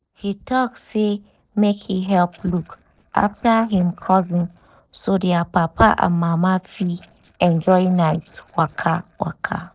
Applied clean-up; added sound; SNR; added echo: neural separator model SepFormer DNS4.